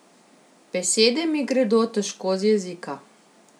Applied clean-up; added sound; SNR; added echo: none; none; none; none.